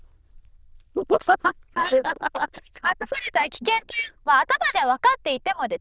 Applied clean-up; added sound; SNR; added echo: neural diffusion model UNIVERSE++.